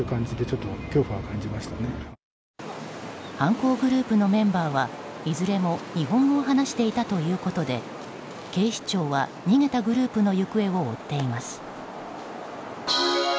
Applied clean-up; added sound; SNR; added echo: none; none; none; none.